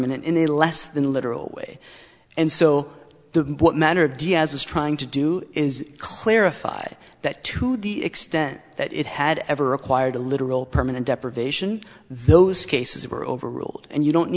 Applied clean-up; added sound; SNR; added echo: none; none; none; none.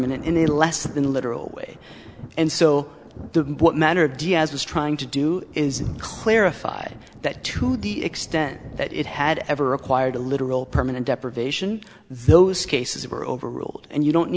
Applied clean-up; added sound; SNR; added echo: none; Thunder; 17 dB; none.